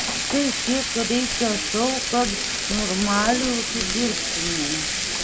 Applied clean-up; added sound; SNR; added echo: none; Frying (food); 0 dB; none.